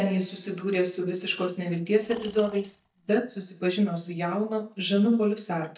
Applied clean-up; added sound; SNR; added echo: neural mask model DeepFilterNet 3.